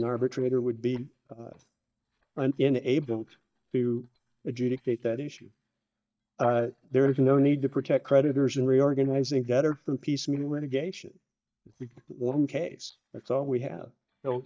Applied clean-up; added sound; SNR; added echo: neural mask model DeepFilterNet 3.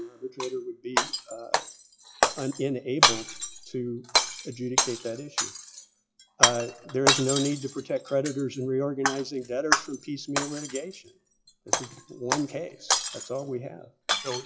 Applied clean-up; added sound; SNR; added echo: classical method log-MMSE.